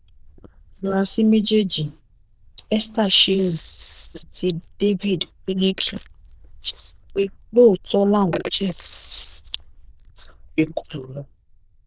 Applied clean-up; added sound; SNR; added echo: neural diffusion model UNIVERSE++.